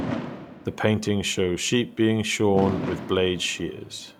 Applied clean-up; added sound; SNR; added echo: none; Fireworks; 10 dB; none.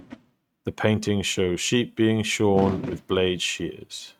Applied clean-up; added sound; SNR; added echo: neural mask model RNNoise.